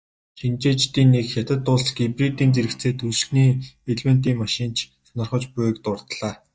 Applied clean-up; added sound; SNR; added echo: neural mask model DeepFilterNet 3.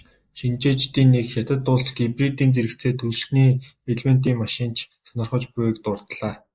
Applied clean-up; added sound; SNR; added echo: neural mask model Resemble Enhance denoiser.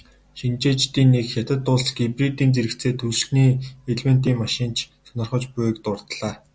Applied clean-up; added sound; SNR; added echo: none; none; none; none.